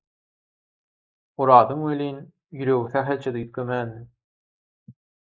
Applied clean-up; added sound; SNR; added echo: neural mask model Resemble Enhance denoiser.